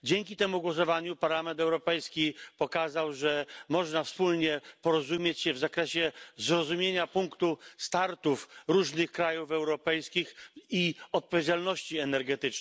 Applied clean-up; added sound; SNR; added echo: none; none; none; none.